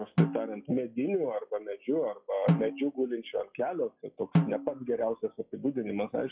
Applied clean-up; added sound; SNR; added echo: classical method WPE with log-MMSE.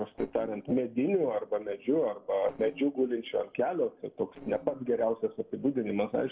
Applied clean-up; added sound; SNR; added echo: neural separator model SepFormer DNS4.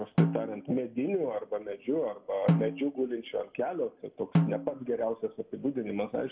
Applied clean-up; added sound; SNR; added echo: none; Snare drum; 1 dB; reverberation time 2.3 s.